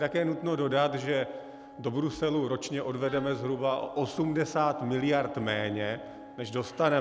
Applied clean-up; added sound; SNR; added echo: none; Wind instrument, woodwind instrument; 18 dB; none.